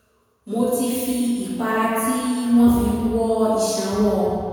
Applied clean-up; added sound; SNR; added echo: none; none; none; reverberation time 1.9 s.